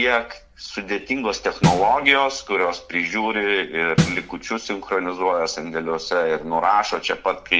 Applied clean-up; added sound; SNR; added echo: none; Snare drum; 2 dB; none.